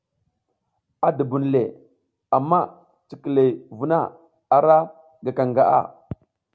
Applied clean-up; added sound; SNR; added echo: none; none; none; none.